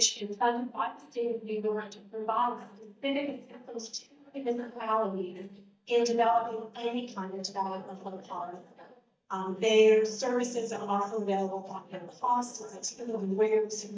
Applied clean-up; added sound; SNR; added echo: neural mask model DeepFilterNet 3.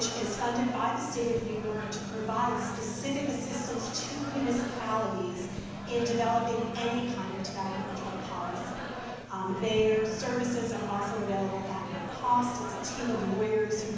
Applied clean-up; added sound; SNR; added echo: none; Microwave oven; 8 dB; reverberation time 1.1 s.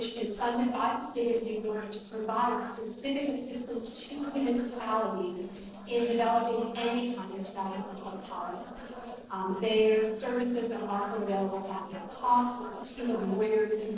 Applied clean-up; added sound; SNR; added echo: neural separator model SepFormer DNS4.